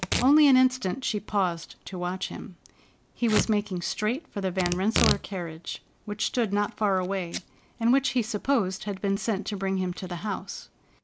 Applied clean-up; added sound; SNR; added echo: none; Packing tape, duct tape / Tearing; 10 dB; none.